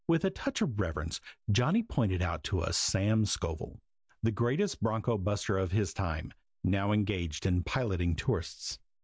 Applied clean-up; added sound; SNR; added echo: none; none; none; none.